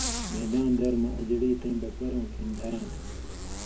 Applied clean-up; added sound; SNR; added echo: none; Zipper (clothing); 5 dB; reverberation time 0.3 s.